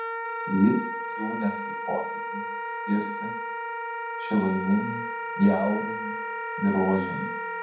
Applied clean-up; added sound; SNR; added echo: none; Wind instrument, woodwind instrument; 4 dB; reverberation time 0.6 s.